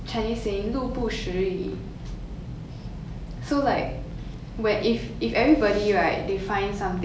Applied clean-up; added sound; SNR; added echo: none; none; none; none.